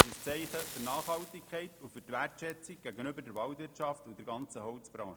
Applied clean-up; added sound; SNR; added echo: none; Fire; -2 dB; none.